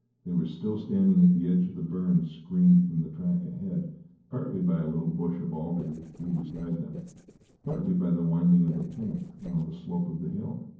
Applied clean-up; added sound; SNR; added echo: neural separator model SepFormer DNS4.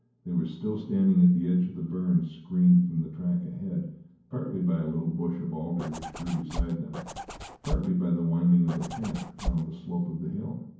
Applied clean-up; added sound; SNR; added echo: none; Zipper (clothing); 7 dB; reverberation time 0.9 s.